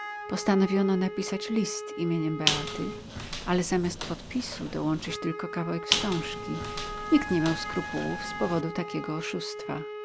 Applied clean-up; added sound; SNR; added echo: none; Squeak + Wind instrument, woodwind instrument; 5 dB; none.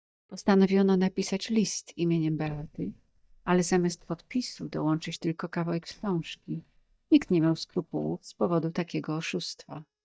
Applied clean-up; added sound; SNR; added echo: neural mask model DeepFilterNet 3.